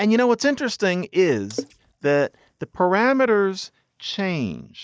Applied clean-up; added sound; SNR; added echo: neural mask model DeepFilterNet 3.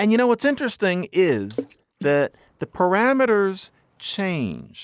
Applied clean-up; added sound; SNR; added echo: neural mask model Resemble Enhance denoiser.